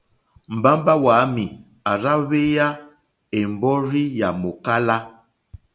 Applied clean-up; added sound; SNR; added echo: none; none; none; none.